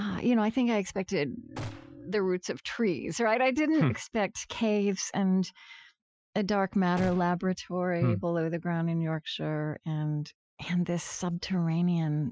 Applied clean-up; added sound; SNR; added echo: classical method Wiener filter.